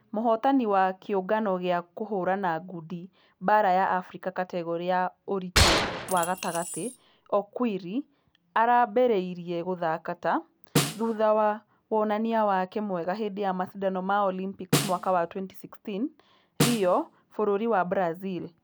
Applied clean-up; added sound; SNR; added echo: none; Snare drum + Gunshot, gunfire; 2 dB; none.